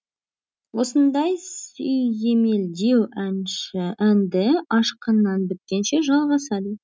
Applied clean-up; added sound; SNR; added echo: none; none; none; none.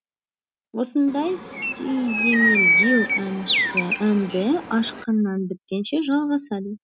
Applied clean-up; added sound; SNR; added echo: none; Bird; -2 dB; none.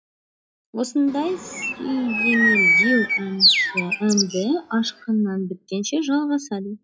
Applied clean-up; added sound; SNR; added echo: classical method log-MMSE.